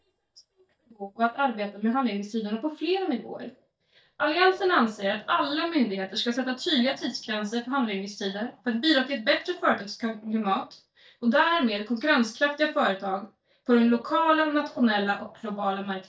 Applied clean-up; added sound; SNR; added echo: neural mask model DeepFilterNet 3.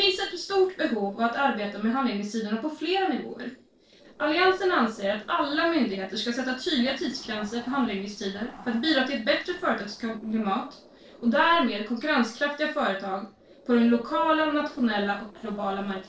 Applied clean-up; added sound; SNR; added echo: neural separator model SepFormer DNS4.